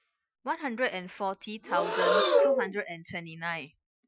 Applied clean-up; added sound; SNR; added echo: classical method Wiener filter.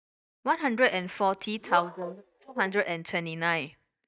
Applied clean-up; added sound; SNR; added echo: neural mask model DeepFilterNet 3.